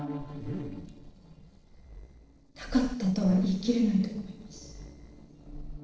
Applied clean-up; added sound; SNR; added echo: neural separator model SepFormer DNS4.